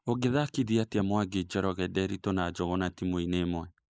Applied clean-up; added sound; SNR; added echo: neural mask model Resemble Enhance denoiser.